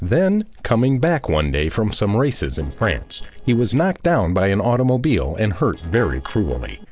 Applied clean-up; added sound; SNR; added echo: neural separator model SepFormer DNS4.